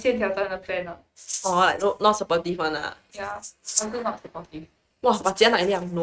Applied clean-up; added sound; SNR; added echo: neural mask model RNNoise.